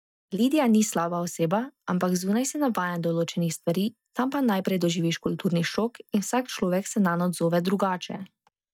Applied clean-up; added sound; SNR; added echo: neural mask model DeepFilterNet 3.